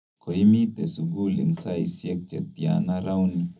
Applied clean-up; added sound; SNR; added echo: none; none; none; reverberation time 0.4 s.